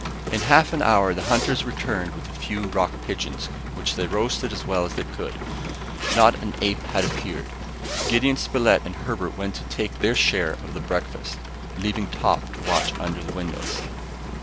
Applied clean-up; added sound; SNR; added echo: none; Rain + Zipper (clothing); 8 dB; none.